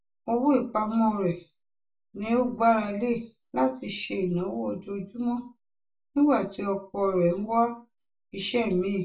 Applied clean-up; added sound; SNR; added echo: none; none; none; reverberation time 0.2 s.